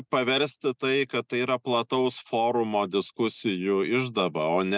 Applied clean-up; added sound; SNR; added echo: none; none; none; none.